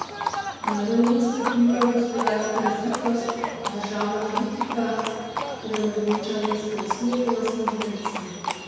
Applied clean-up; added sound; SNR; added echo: none; Livestock, farm animals, working animals; 5 dB; reverberation time 1.9 s.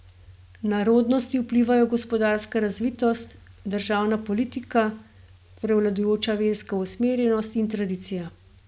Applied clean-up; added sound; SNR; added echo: none; none; none; none.